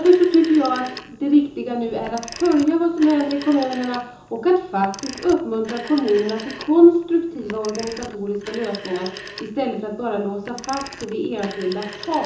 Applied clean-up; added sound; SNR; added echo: none; Telephone; 17 dB; reverberation time 0.6 s.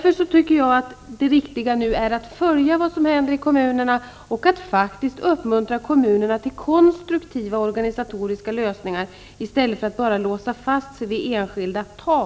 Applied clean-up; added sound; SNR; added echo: none; none; none; none.